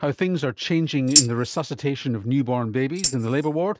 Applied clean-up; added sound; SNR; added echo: neural mask model RNNoise.